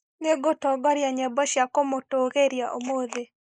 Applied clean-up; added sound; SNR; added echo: neural mask model Resemble Enhance denoiser.